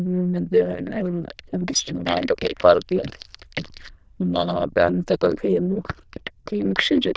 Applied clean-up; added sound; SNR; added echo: neural diffusion model UNIVERSE++.